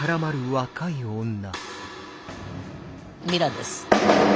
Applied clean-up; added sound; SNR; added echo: none; none; none; none.